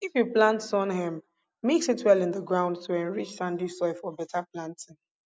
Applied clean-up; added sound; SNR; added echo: none; none; none; none.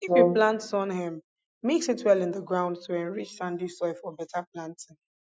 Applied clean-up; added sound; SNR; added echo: classical method Wiener filter.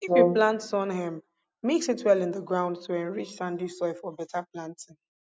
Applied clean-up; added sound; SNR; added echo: none; Brass instrument; -3 dB; none.